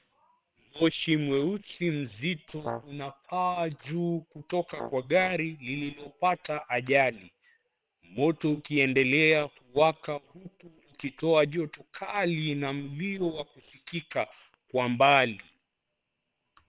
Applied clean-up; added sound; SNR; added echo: neural separator model SepFormer WHAM!.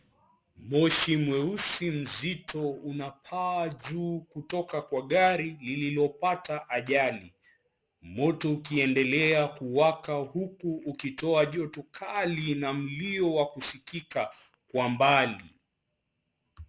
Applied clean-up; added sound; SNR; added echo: none; none; none; none.